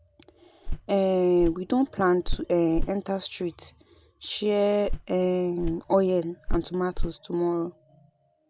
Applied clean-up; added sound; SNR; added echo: none; Walk, footsteps; 6 dB; none.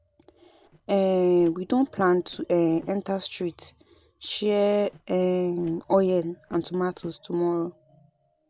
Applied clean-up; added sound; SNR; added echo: neural separator model SepFormer DNS4.